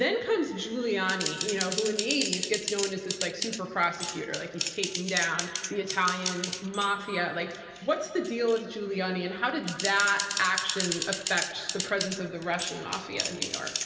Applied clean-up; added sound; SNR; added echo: none; Typing; 6 dB; reverberation time 2.3 s.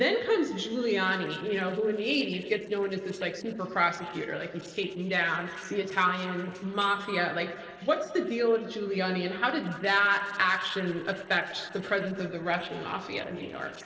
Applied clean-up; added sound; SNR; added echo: neural separator model SepFormer DNS4.